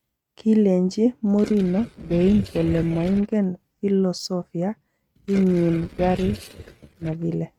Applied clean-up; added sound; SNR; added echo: neural mask model RNNoise.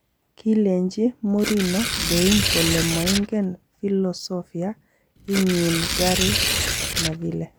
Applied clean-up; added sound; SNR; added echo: none; Tearing; 1 dB; none.